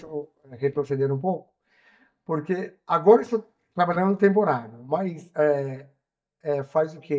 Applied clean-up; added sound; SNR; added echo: neural mask model DeepFilterNet 3.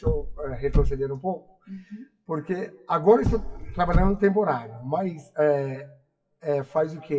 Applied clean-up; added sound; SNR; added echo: classical method WPE with log-MMSE.